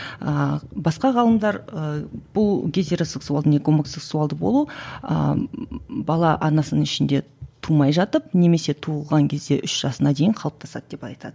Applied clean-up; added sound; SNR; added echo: none; none; none; none.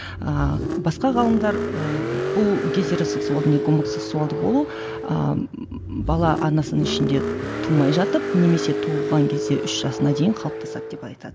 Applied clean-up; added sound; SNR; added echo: none; Car; 4 dB; none.